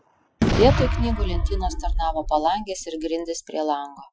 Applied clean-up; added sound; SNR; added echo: classical method Wiener filter.